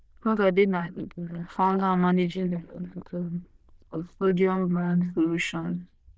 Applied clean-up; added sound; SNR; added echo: neural diffusion model UNIVERSE++.